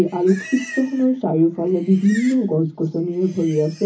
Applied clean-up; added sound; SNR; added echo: none; Livestock, farm animals, working animals; 19 dB; reverberation time 0.3 s.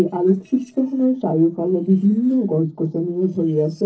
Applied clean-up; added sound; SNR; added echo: neural separator model SepFormer DNS4.